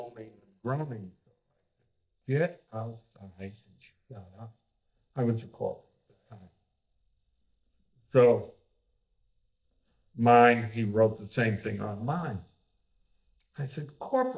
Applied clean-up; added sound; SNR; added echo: neural mask model DeepFilterNet 3.